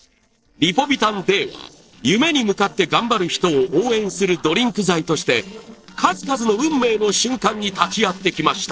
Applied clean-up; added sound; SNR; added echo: neural separator model SepFormer DNS4.